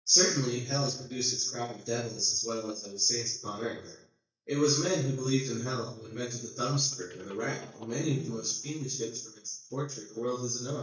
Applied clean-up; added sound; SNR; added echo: neural mask model DeepFilterNet 3.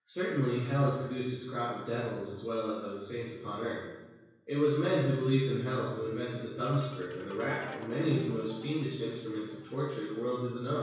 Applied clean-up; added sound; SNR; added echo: none; Guitar; 18 dB; reverberation time 1.0 s.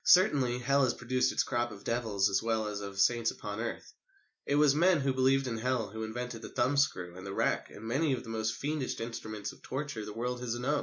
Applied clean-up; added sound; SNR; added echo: none; none; none; none.